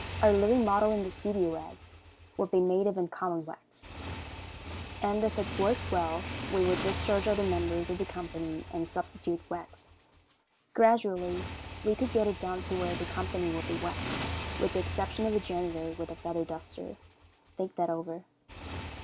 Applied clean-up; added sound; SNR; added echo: none; Motorcycle / Engine; 9 dB; none.